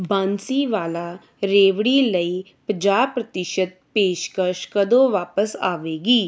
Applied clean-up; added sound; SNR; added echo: none; none; none; none.